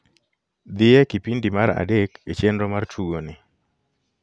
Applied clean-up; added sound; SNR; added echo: none; none; none; none.